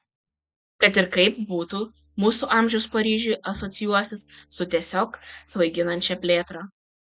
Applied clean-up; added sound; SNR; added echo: neural mask model DeepFilterNet 3.